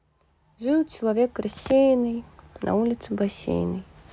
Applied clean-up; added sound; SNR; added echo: none; none; none; none.